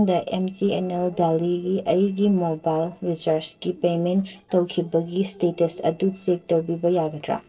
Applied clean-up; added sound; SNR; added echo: neural separator model SepFormer DNS4.